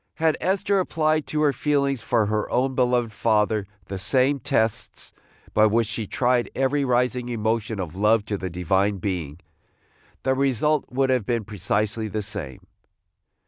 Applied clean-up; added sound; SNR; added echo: none; none; none; none.